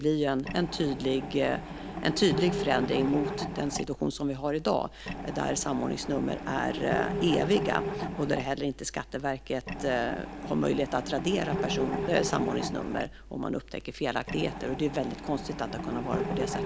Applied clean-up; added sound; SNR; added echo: none; Mechanisms; 6 dB; none.